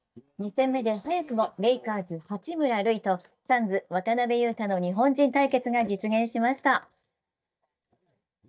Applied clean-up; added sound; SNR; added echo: neural mask model DeepFilterNet 3.